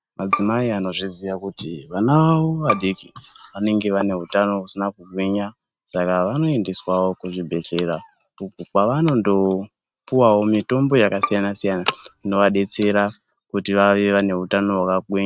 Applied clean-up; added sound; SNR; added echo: neural mask model RNNoise.